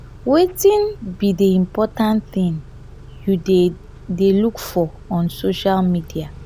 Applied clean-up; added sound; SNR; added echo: none; Idling / Accelerating, revving, vroom / Car; 19 dB; none.